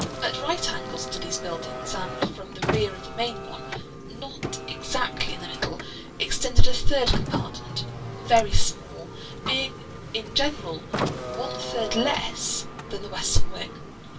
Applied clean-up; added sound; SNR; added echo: none; Car; 9 dB; reverberation time 0.2 s.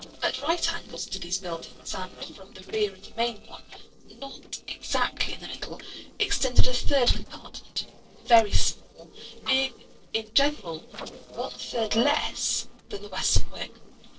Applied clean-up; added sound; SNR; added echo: neural separator model SepFormer DNS4.